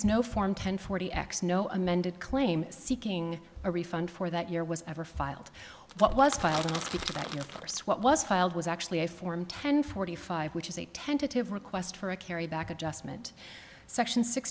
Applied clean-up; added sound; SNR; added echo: none; Crackle / Crushing; 9 dB; none.